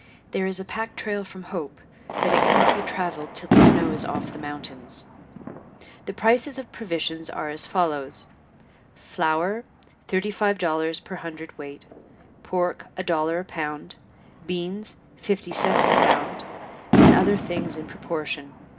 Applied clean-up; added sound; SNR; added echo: none; Fireworks; -2 dB; reverberation time 0.3 s.